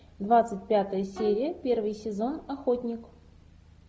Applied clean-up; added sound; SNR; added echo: none; Bowed string instrument; 13 dB; none.